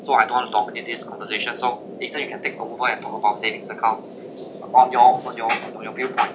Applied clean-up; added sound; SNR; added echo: none; none; none; none.